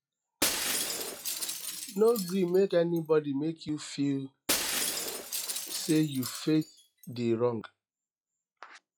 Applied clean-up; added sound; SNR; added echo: classical method log-MMSE.